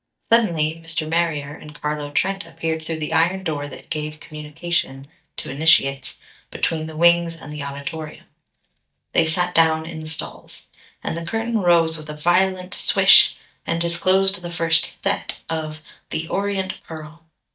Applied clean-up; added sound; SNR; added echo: neural mask model DeepFilterNet 3.